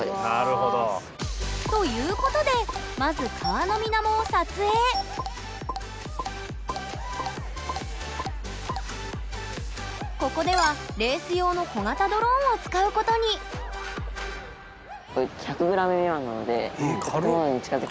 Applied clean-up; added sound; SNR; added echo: none; Crowd / Cheering; 18 dB; none.